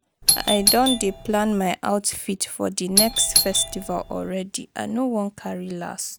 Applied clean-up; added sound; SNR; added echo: none; Doorbell; -1 dB; none.